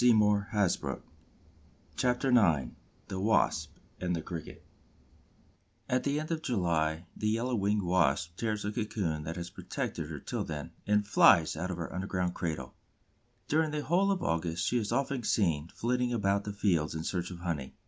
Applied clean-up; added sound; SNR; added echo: none; none; none; none.